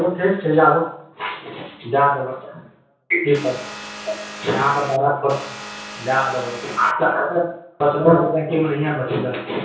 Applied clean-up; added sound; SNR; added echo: none; Vehicle; 13 dB; reverberation time 0.6 s.